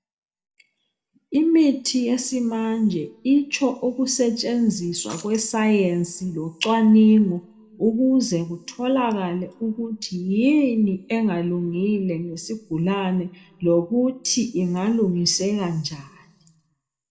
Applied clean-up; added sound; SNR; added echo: none; Shatter; 17 dB; reverberation time 1.0 s.